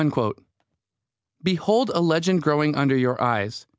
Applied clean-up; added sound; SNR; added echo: none; none; none; none.